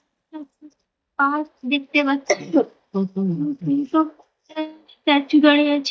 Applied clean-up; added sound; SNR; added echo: neural mask model DeepFilterNet 3.